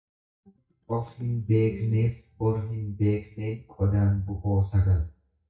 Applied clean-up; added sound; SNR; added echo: neural mask model DeepFilterNet 3.